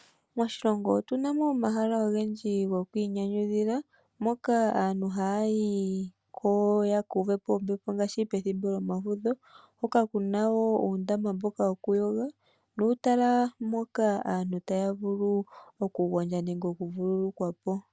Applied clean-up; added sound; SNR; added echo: none; none; none; none.